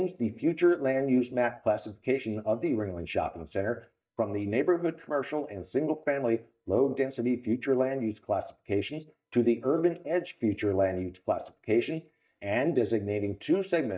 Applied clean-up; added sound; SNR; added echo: neural mask model DeepFilterNet 3.